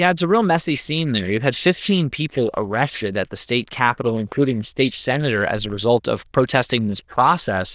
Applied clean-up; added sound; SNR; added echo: neural diffusion model UNIVERSE++.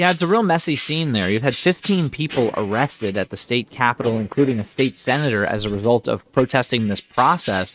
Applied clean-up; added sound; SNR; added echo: neural mask model RNNoise.